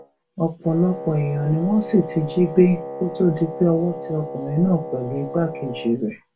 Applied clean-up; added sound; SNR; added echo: none; Wind instrument, woodwind instrument; 11 dB; reverberation time 0.2 s.